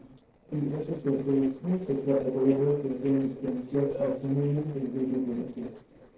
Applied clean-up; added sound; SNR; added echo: neural separator model SepFormer DNS4.